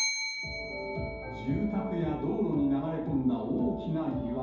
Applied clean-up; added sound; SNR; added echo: none; Bell; 10 dB; reverberation time 0.9 s.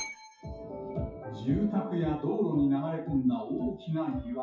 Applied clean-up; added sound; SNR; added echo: classical method WPE with log-MMSE.